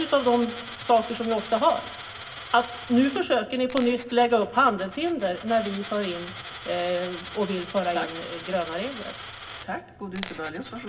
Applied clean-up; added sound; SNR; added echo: none; Coin (dropping); 14 dB; reverberation time 0.4 s.